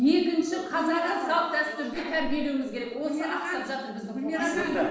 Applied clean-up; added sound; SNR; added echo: neural separator model SepFormer DNS4.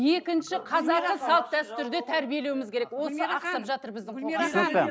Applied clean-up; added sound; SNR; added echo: none; none; none; none.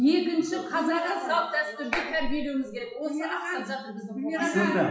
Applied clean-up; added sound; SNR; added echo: classical method WPE with log-MMSE.